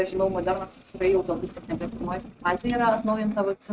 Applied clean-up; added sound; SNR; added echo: neural mask model RNNoise.